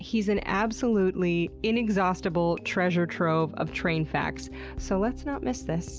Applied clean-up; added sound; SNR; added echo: none; none; none; none.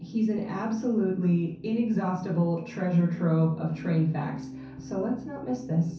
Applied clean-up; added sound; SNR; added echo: none; none; none; reverberation time 0.6 s.